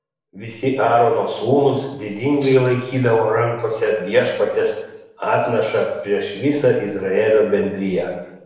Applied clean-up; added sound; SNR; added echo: neural separator model SepFormer DNS4.